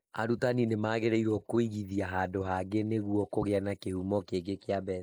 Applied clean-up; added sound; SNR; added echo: neural mask model Resemble Enhance denoiser.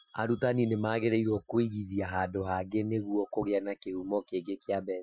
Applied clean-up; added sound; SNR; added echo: classical method Wiener filter.